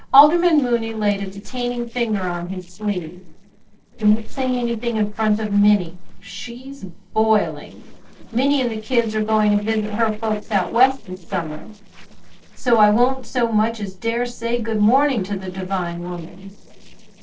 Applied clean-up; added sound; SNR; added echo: neural separator model SepFormer DNS4.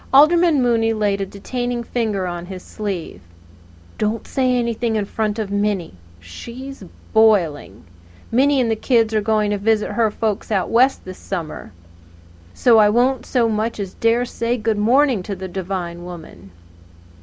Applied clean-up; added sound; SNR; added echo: none; none; none; none.